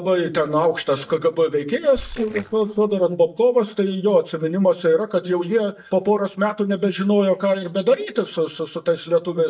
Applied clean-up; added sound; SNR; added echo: neural mask model DeepFilterNet 3.